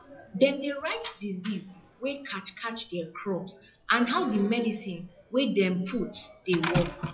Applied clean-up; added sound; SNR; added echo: classical method WPE with log-MMSE.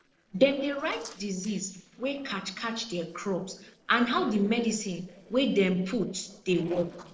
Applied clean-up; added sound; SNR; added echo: neural separator model SepFormer DNS4.